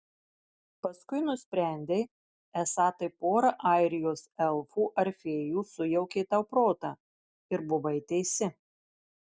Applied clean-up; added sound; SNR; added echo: none; none; none; none.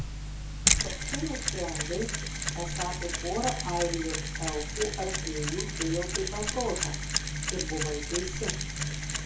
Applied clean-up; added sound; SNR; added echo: none; Mechanisms; -4 dB; reverberation time 0.6 s.